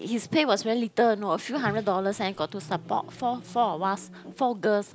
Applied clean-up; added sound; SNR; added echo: none; Microwave oven; 17 dB; none.